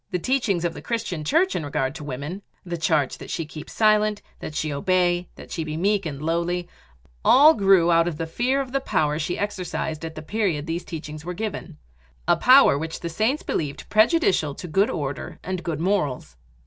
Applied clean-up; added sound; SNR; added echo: none; none; none; none.